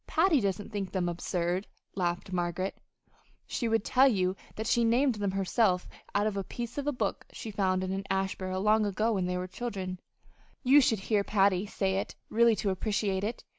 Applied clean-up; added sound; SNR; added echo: none; none; none; none.